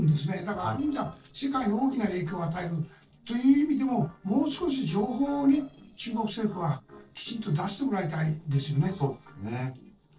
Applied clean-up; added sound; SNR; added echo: neural separator model SepFormer DNS4.